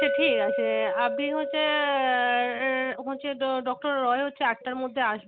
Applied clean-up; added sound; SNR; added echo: none; Chink, clink; 5 dB; none.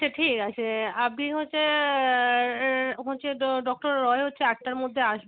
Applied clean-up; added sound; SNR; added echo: none; none; none; none.